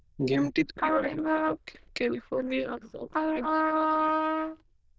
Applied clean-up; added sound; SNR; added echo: neural diffusion model UNIVERSE++.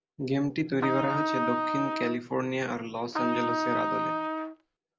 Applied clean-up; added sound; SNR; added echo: none; Trumpet; -1 dB; none.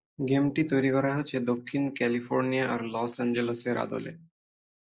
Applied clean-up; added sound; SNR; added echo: neural mask model Resemble Enhance denoiser.